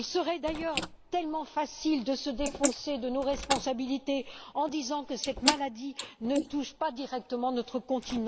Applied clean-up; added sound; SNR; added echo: neural mask model Resemble Enhance denoiser.